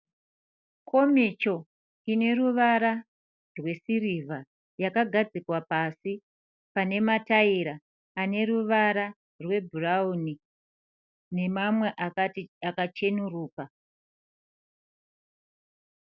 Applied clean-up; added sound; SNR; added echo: none; none; none; none.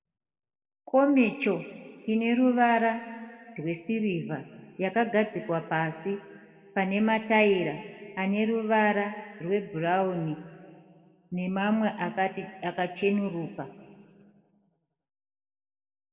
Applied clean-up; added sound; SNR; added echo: none; none; none; reverberation time 1.9 s.